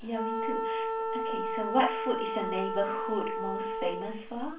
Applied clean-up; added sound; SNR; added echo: none; Wind instrument, woodwind instrument; 0 dB; reverberation time 0.3 s.